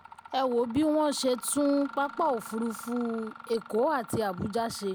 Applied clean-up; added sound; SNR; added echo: none; Mechanisms; 17 dB; none.